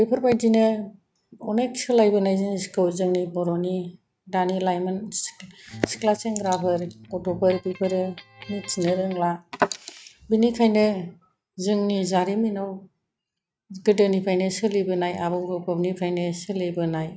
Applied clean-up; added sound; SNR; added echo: neural mask model RNNoise.